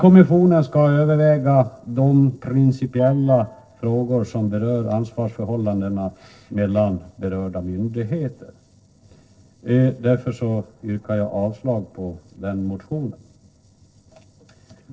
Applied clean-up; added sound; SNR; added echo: neural separator model SepFormer DNS4.